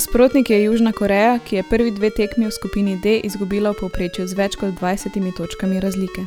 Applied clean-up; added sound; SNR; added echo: none; Ringtone; 18 dB; none.